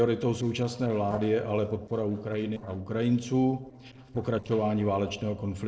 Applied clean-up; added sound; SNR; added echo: neural separator model SepFormer DNS4.